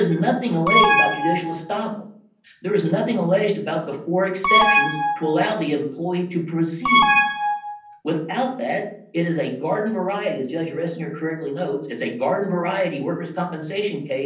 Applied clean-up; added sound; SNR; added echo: none; Alarm; -4 dB; reverberation time 0.6 s.